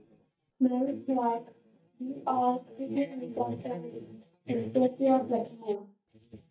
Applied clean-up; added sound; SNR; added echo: neural mask model DeepFilterNet 3.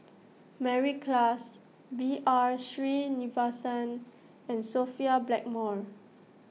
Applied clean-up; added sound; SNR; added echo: none; none; none; none.